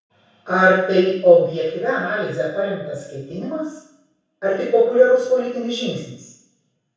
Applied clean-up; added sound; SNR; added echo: none; none; none; reverberation time 0.7 s.